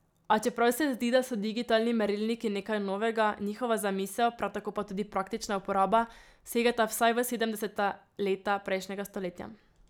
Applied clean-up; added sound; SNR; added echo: none; none; none; none.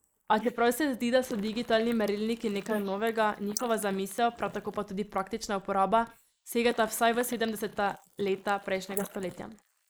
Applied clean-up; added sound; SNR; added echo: neural mask model Resemble Enhance denoiser.